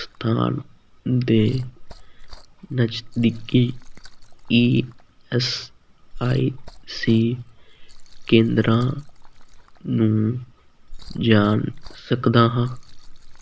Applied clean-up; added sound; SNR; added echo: none; Liquid; 15 dB; none.